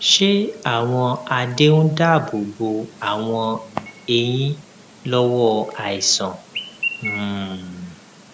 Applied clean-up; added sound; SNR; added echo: none; Chirp, tweet; 15 dB; none.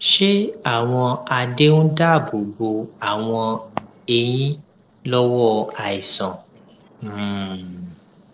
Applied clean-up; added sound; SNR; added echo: neural separator model SepFormer DNS4.